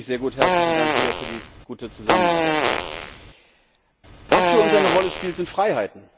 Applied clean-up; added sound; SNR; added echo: none; Fart; -3 dB; none.